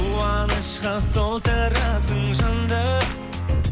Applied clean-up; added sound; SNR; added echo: none; none; none; none.